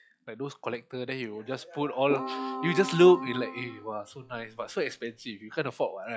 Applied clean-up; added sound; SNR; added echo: classical method log-MMSE.